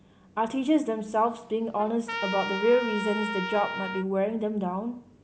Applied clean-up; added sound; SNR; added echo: none; Trumpet; 8 dB; none.